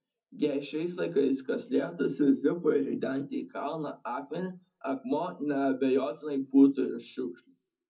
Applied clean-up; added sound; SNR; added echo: none; none; none; reverberation time 0.3 s.